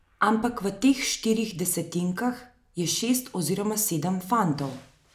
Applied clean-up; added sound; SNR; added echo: none; none; none; none.